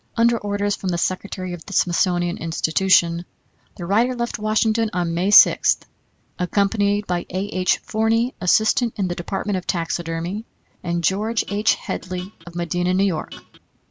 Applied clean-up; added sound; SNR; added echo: none; Guitar; 18 dB; none.